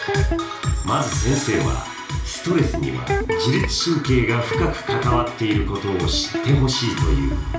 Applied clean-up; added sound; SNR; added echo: none; Electric guitar; 9 dB; reverberation time 0.4 s.